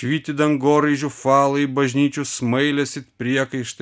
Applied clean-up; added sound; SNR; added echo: none; none; none; none.